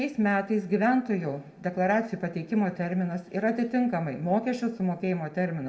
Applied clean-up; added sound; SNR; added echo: none; none; none; reverberation time 0.7 s.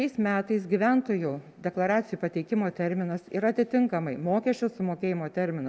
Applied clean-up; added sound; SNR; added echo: none; none; none; none.